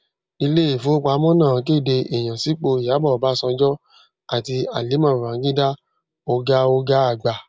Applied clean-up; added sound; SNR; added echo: none; none; none; none.